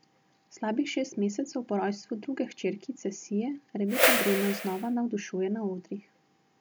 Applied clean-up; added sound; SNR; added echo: none; Whoosh, swoosh, swish; -4 dB; none.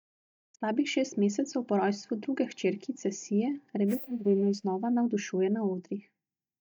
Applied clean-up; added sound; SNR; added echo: neural mask model DeepFilterNet 3.